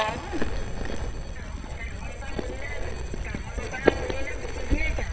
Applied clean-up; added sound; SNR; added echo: neural mask model DeepFilterNet 3.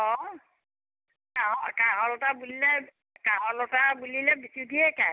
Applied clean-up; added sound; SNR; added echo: none; none; none; none.